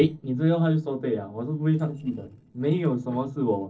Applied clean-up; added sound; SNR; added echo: neural separator model SepFormer DNS4.